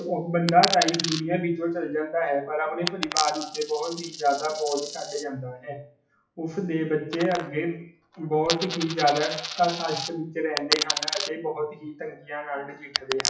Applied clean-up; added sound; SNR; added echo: classical method WPE with log-MMSE.